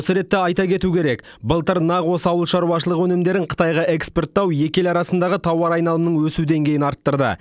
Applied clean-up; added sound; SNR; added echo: none; none; none; none.